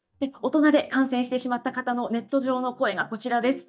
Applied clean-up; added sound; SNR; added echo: neural mask model DeepFilterNet 3.